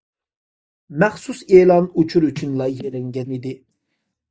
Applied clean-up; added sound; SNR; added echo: neural mask model DeepFilterNet 3.